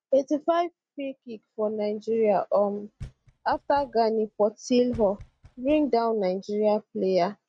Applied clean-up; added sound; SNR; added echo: neural mask model RNNoise.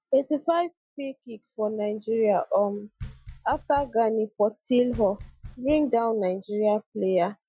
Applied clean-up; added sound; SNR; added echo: classical method Wiener filter.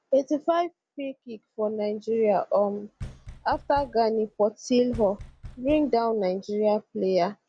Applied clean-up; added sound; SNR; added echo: none; Knock; 17 dB; none.